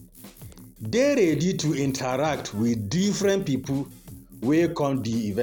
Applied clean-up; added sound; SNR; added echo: none; Drum kit; 19 dB; none.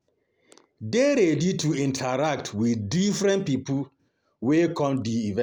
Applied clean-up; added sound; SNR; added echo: none; none; none; none.